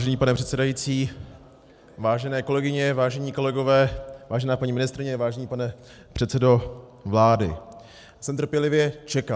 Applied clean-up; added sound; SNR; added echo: none; none; none; none.